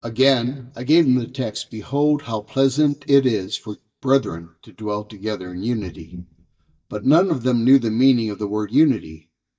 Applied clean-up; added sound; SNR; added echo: neural mask model DeepFilterNet 3.